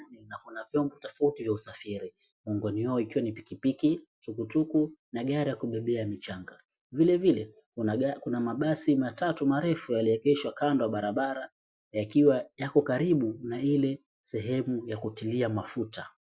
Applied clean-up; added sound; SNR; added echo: neural mask model Resemble Enhance denoiser.